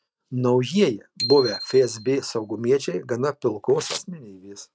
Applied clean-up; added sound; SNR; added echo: neural mask model RNNoise.